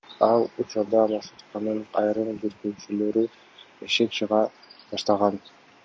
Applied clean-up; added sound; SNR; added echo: none; none; none; none.